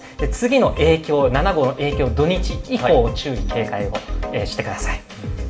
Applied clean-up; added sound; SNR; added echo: none; none; none; reverberation time 0.8 s.